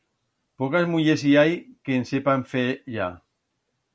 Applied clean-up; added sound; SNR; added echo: none; none; none; none.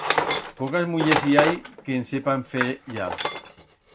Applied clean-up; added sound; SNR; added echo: none; Tools; 2 dB; none.